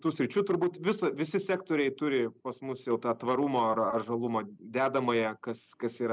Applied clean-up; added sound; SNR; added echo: none; none; none; none.